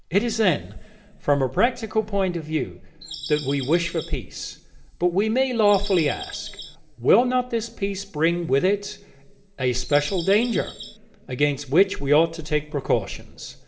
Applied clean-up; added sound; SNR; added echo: none; Bird vocalization, bird call, bird song; 13 dB; reverberation time 0.8 s.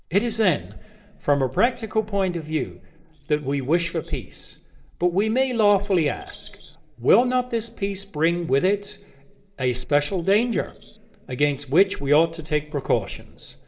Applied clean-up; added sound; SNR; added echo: neural separator model SepFormer DNS4.